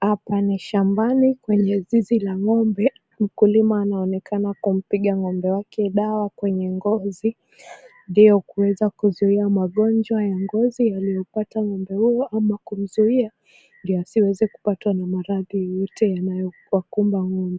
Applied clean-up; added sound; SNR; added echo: none; none; none; none.